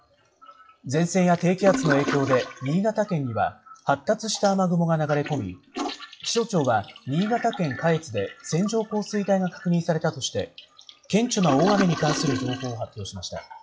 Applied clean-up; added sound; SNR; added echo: classical method WPE with log-MMSE.